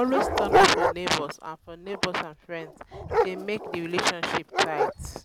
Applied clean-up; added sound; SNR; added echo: none; Dog; -1 dB; none.